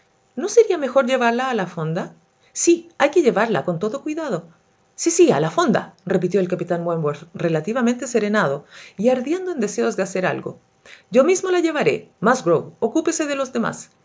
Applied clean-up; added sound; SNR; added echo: none; none; none; none.